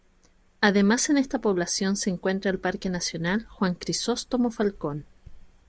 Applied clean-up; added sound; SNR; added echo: none; none; none; none.